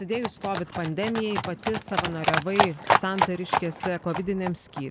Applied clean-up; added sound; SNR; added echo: none; Livestock, farm animals, working animals; -1 dB; none.